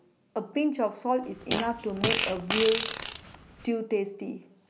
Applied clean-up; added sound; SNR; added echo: none; Fart; 0 dB; none.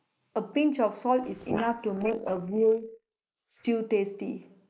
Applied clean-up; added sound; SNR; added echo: neural mask model Resemble Enhance denoiser.